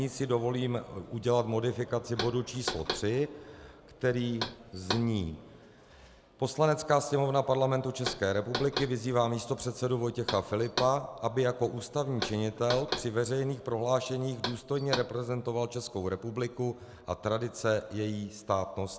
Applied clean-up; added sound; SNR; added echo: none; Knock; 9 dB; none.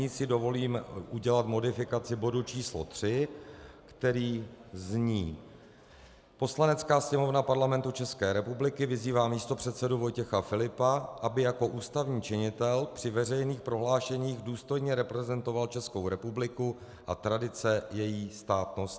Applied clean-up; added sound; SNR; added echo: none; none; none; none.